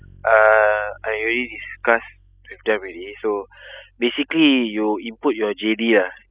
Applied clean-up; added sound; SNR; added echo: classical method spectral subtraction.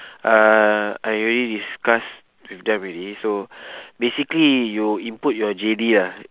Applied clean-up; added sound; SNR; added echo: none; none; none; none.